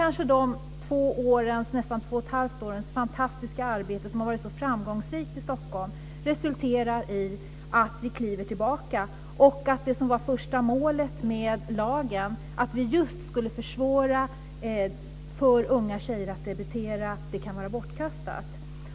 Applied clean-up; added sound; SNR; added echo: none; none; none; none.